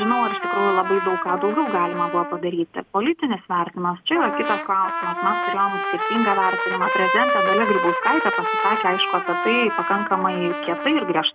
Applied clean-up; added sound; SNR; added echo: none; Trumpet; 2 dB; none.